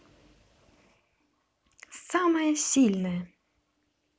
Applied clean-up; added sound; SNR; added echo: none; none; none; none.